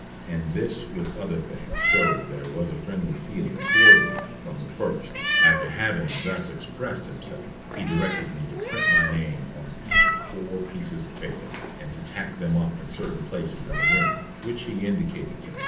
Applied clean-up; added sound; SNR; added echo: none; Meow; -4 dB; reverberation time 0.6 s.